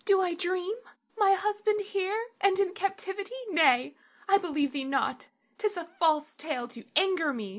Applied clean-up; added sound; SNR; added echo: none; none; none; none.